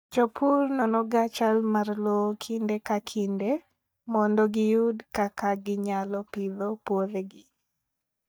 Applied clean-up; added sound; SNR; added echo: neural mask model DeepFilterNet 3.